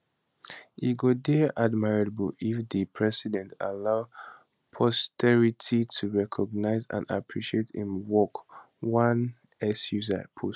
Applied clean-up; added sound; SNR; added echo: none; none; none; none.